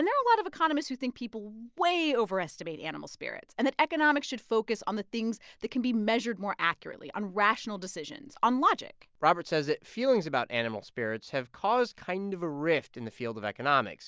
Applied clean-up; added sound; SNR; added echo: none; none; none; none.